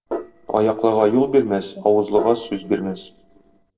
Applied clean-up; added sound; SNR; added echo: neural separator model SepFormer DNS4.